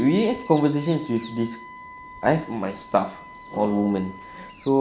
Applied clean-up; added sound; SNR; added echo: none; Bird vocalization, bird call, bird song + Wind instrument, woodwind instrument; 17 dB; none.